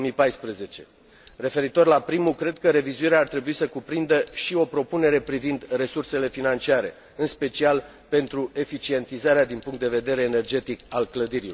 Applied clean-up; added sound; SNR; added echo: none; Alarm; 11 dB; none.